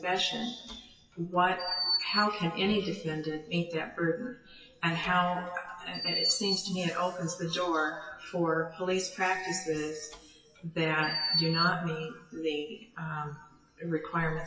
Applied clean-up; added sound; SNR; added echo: classical method WPE with log-MMSE.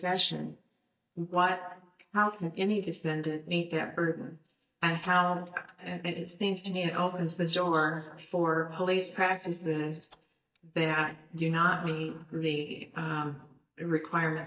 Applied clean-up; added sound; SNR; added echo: neural mask model DeepFilterNet 3.